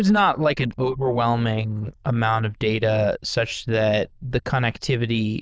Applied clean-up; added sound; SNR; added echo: neural diffusion model UNIVERSE++.